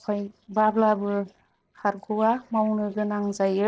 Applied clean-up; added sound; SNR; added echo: neural separator model SepFormer DNS4.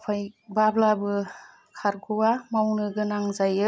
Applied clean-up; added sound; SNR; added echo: none; none; none; none.